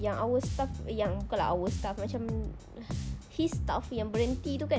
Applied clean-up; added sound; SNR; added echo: none; Bass guitar; 4 dB; none.